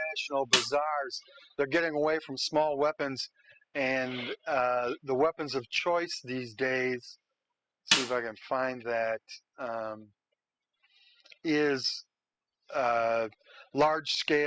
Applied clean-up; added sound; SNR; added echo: classical method spectral subtraction.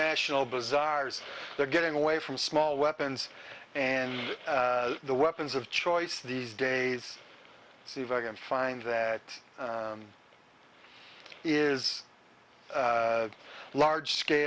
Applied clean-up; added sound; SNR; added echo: none; none; none; none.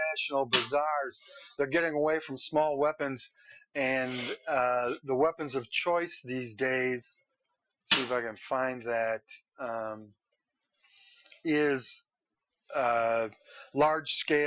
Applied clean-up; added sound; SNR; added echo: classical method Wiener filter.